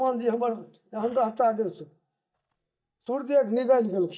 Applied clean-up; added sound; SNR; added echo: neural mask model DeepFilterNet 3.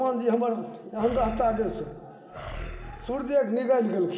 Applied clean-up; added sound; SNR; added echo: none; Animal; 12 dB; reverberation time 2.6 s.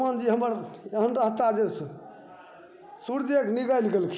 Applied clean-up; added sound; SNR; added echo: none; none; none; none.